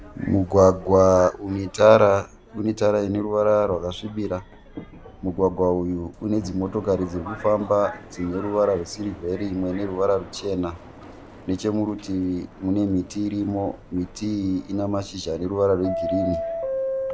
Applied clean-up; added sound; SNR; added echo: none; Subway, metro, underground; 13 dB; none.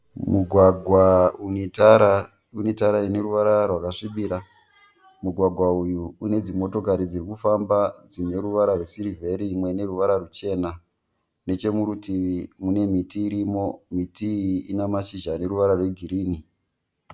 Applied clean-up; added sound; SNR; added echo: none; none; none; none.